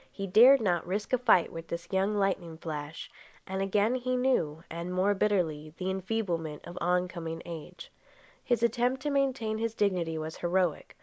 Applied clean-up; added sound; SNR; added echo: neural mask model Resemble Enhance denoiser.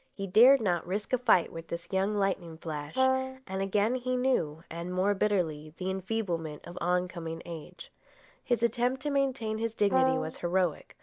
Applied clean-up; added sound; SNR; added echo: neural mask model DeepFilterNet 3.